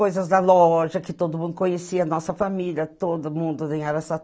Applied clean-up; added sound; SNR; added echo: none; none; none; none.